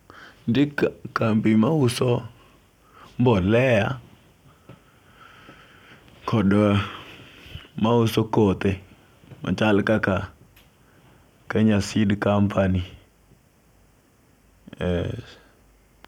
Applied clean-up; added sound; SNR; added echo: none; none; none; none.